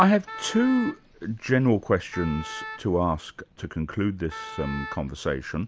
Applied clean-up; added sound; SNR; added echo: none; Wind instrument, woodwind instrument; 14 dB; none.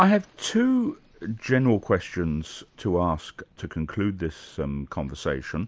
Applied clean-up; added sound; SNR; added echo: none; none; none; none.